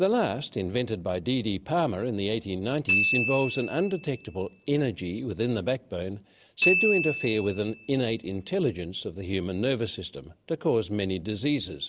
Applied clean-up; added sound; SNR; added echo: none; Glockenspiel; 4 dB; none.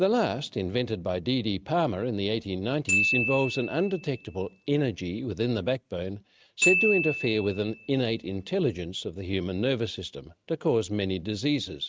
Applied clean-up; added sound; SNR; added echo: neural mask model RNNoise.